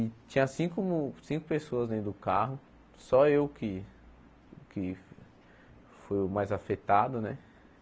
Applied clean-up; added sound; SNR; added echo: none; none; none; none.